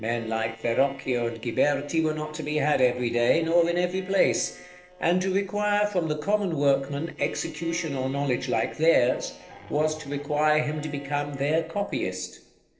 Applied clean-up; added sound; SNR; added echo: neural separator model SepFormer DNS4.